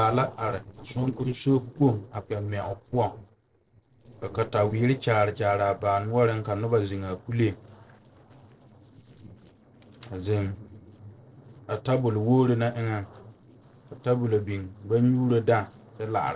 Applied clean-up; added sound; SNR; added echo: neural separator model SepFormer DNS4.